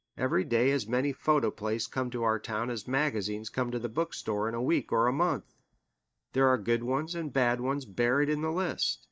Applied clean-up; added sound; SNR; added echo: neural mask model DeepFilterNet 3.